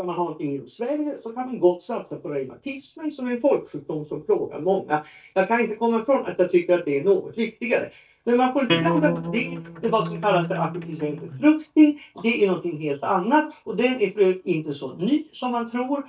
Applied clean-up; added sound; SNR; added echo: neural mask model DeepFilterNet 3.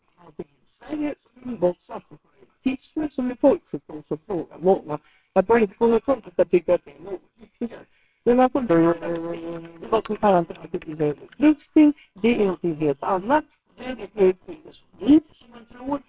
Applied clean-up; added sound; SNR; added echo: neural separator model SepFormer WHAMR!.